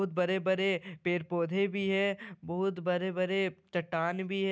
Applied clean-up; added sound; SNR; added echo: none; none; none; none.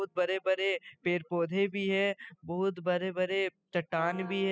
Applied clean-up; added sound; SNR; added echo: classical method spectral subtraction.